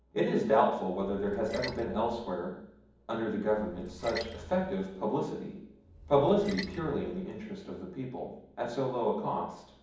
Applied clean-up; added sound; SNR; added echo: none; Splash, splatter; 15 dB; reverberation time 1.2 s.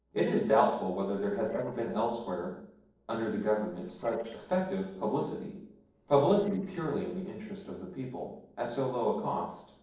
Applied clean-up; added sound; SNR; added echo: neural separator model SepFormer DNS4.